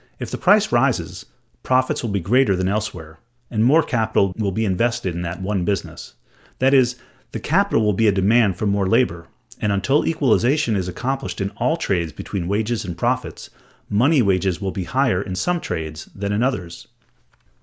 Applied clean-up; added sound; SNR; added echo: none; none; none; none.